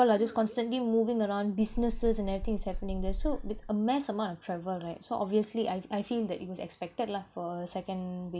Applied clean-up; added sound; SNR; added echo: none; Meow; 2 dB; none.